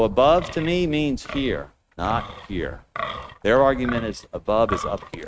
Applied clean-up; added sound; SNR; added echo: neural mask model RNNoise.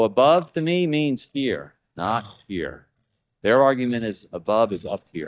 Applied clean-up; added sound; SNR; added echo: neural mask model DeepFilterNet 3.